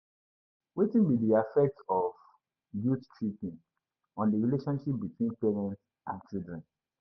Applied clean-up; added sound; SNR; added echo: none; none; none; none.